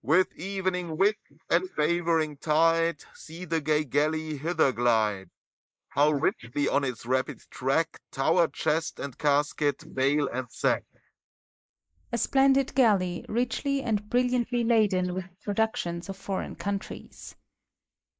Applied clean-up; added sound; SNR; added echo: neural mask model Resemble Enhance denoiser.